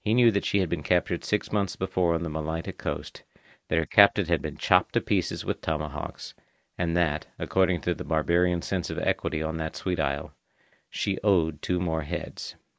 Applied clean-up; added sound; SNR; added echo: neural mask model Resemble Enhance denoiser.